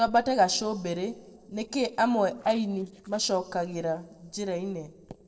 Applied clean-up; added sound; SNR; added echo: neural separator model SepFormer DNS4.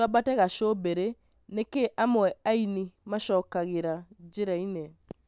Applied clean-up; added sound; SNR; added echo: none; none; none; none.